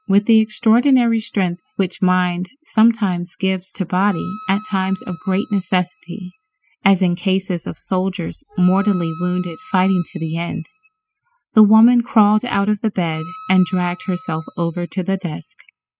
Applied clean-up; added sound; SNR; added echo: classical method spectral subtraction.